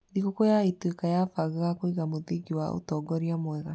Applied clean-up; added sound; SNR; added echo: none; none; none; none.